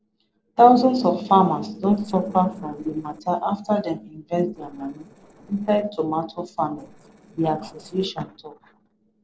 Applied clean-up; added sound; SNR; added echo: neural separator model SepFormer DNS4.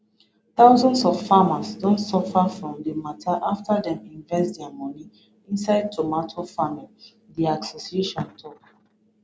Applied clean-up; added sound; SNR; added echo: none; none; none; none.